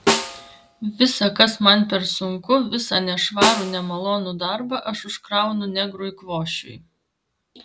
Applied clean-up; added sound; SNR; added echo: none; Snare drum; 5 dB; none.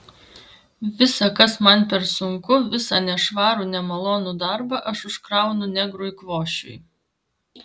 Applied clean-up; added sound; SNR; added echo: none; none; none; none.